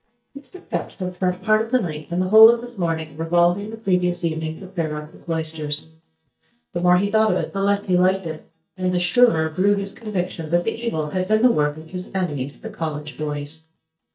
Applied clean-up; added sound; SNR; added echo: neural mask model DeepFilterNet 3.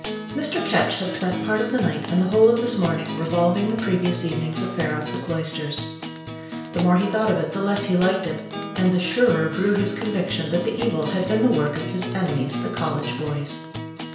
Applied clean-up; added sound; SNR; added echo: none; Acoustic guitar; 6 dB; reverberation time 0.5 s.